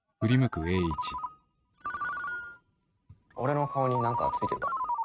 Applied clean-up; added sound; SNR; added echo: neural mask model RNNoise.